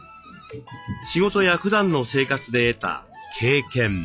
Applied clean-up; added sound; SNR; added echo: classical method log-MMSE.